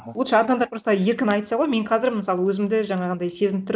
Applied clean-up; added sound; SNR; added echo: none; none; none; none.